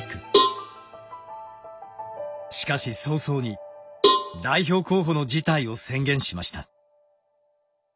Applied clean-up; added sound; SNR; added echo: none; Cowbell; -1 dB; none.